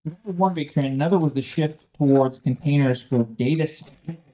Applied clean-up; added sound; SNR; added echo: neural mask model DeepFilterNet 3.